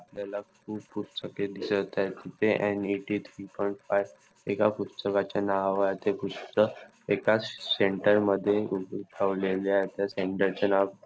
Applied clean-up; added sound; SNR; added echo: neural separator model SepFormer DNS4.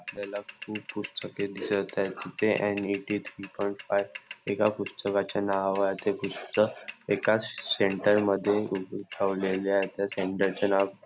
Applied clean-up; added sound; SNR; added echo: none; Mechanisms / Bicycle; 13 dB; none.